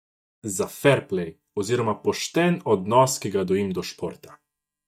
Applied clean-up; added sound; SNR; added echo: neural mask model DeepFilterNet 3.